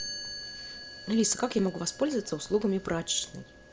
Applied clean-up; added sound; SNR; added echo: none; Chime; 14 dB; none.